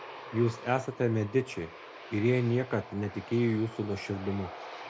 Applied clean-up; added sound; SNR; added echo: none; Aircraft; 15 dB; none.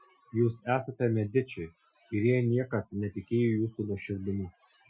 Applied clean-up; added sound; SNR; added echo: classical method Wiener filter.